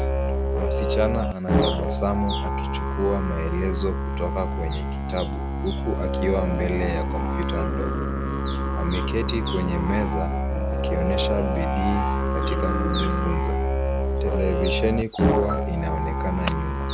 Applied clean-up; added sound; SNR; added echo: none; Musical instrument; -5 dB; none.